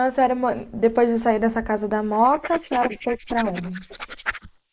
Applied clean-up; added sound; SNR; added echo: neural mask model Resemble Enhance denoiser.